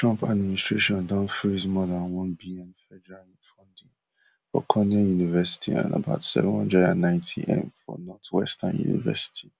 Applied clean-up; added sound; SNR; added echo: none; none; none; none.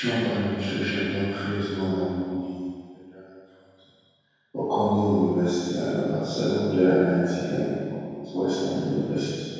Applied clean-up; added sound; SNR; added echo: none; none; none; reverberation time 2.2 s.